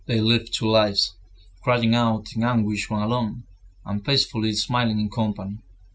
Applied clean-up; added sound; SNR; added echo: none; none; none; none.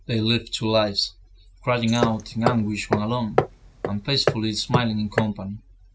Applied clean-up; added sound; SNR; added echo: none; Hammer; 2 dB; none.